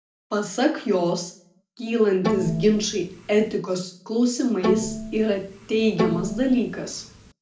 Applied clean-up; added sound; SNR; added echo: none; Bowed string instrument; 6 dB; reverberation time 0.4 s.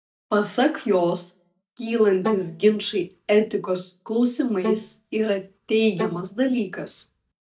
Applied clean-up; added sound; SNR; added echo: neural mask model DeepFilterNet 3.